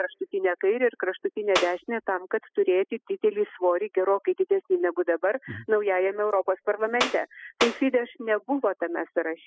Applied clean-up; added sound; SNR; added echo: classical method spectral subtraction.